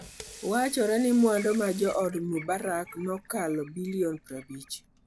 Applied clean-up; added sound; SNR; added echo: none; Bird vocalization, bird call, bird song + Sink (filling or washing) / Water tap, faucet; 18 dB; none.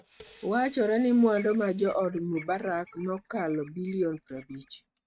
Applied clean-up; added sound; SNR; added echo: neural mask model RNNoise.